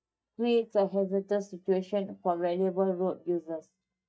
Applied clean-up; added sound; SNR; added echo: neural mask model DeepFilterNet 3.